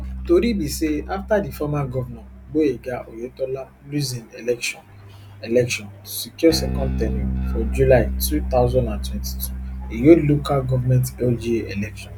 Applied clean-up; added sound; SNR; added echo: none; Bass guitar; 8 dB; none.